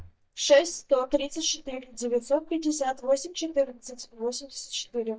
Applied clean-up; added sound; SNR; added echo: neural mask model DeepFilterNet 3.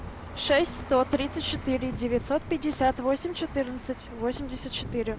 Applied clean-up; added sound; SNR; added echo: none; none; none; none.